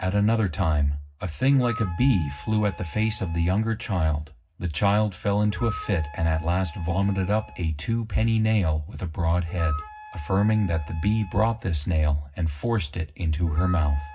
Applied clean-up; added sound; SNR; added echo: none; Wind instrument, woodwind instrument; 19 dB; reverberation time 0.4 s.